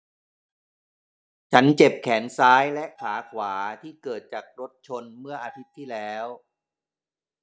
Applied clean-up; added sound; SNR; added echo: neural mask model DeepFilterNet 3.